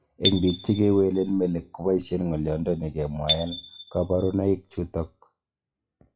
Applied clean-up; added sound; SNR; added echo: classical method WPE with log-MMSE.